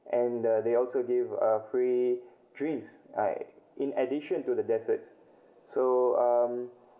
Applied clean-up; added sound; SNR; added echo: none; none; none; none.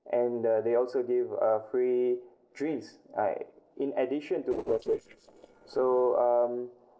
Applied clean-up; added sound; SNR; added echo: neural separator model SepFormer DNS4.